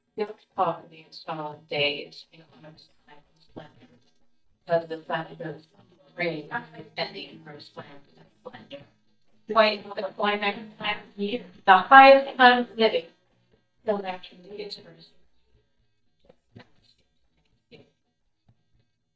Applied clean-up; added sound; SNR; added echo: neural mask model DeepFilterNet 3.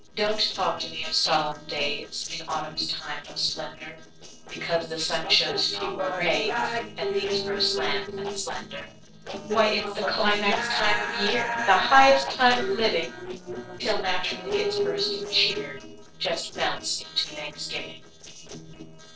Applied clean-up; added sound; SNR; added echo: neural separator model SepFormer DNS4.